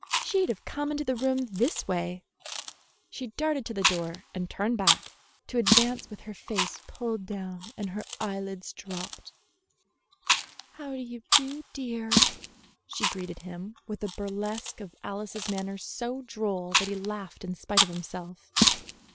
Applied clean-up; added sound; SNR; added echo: none; Chewing, mastication; -1 dB; none.